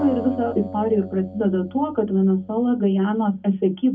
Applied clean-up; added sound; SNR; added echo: none; Acoustic guitar; 15 dB; reverberation time 0.3 s.